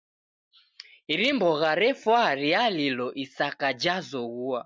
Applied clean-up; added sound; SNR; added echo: none; none; none; none.